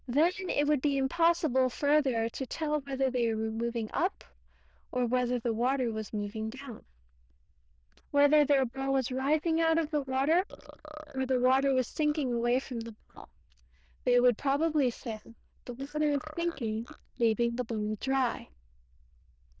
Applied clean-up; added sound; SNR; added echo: neural diffusion model UNIVERSE++.